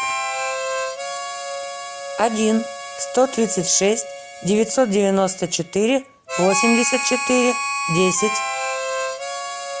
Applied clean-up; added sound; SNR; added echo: none; Harmonica; 5 dB; none.